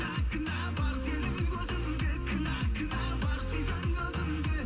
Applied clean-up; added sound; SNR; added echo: none; none; none; reverberation time 0.6 s.